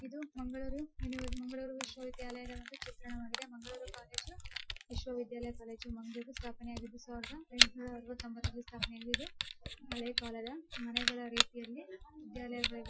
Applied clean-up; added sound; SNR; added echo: classical method Wiener filter.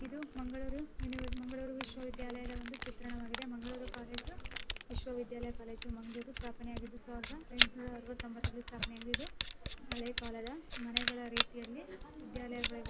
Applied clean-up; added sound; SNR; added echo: none; Camera; -5 dB; none.